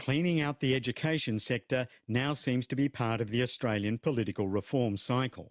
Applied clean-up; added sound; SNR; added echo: none; none; none; none.